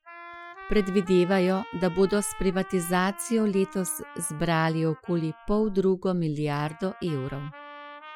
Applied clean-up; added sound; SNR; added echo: classical method Wiener filter.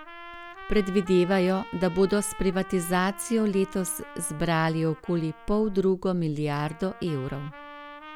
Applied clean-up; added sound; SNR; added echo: none; Trumpet; 18 dB; none.